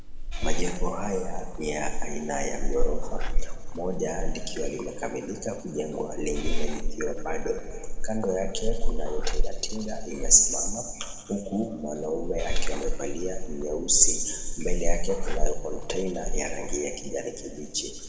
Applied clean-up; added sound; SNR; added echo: none; Meow / Purr; -4 dB; reverberation time 1.9 s.